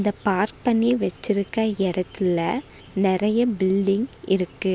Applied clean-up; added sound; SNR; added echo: none; none; none; none.